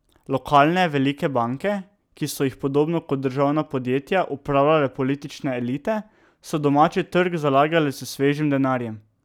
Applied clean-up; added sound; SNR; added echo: none; none; none; none.